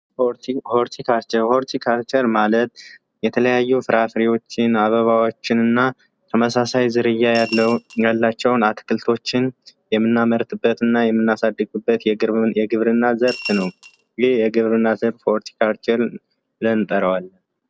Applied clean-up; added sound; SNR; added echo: none; Coin (dropping) / Glass; 13 dB; none.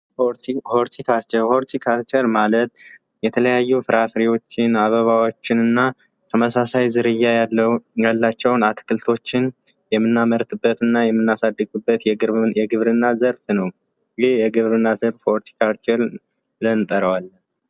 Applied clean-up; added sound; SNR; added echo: none; none; none; none.